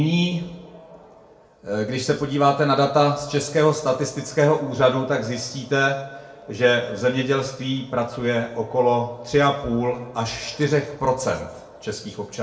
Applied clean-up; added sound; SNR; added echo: none; none; none; reverberation time 0.6 s.